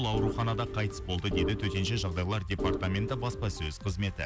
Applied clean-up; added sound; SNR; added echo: none; Organ; 4 dB; none.